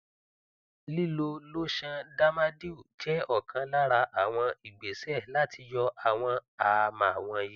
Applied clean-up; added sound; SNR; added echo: none; none; none; none.